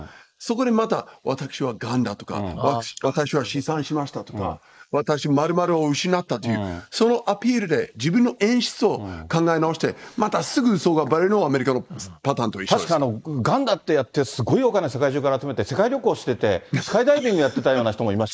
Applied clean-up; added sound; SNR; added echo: neural mask model Resemble Enhance denoiser.